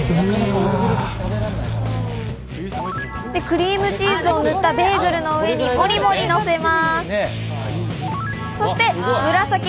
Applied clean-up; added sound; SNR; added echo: none; none; none; none.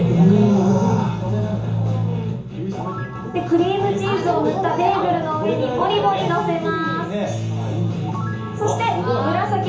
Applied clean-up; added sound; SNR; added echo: none; none; none; reverberation time 0.8 s.